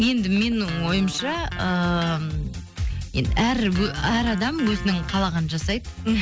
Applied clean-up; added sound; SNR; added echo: none; Electric guitar; 14 dB; none.